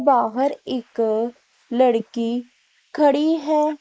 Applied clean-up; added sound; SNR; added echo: neural mask model Resemble Enhance denoiser.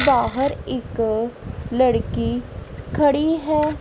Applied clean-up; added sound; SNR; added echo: none; Coin (dropping); 17 dB; none.